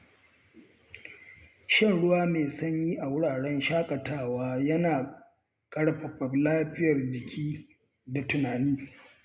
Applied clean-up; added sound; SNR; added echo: none; none; none; none.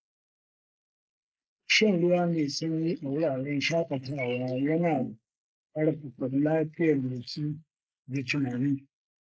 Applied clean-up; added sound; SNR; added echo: neural mask model Resemble Enhance denoiser.